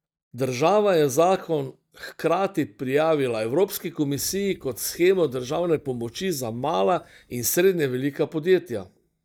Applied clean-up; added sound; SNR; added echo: neural mask model DeepFilterNet 3.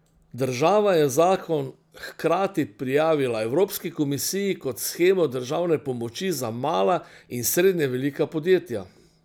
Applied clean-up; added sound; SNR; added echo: none; none; none; none.